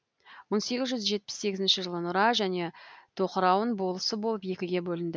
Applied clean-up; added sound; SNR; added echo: none; none; none; none.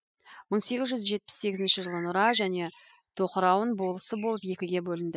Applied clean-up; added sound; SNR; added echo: classical method spectral subtraction.